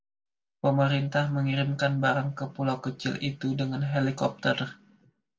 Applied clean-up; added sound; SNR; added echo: none; none; none; none.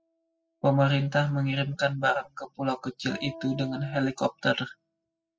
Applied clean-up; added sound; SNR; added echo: classical method spectral subtraction.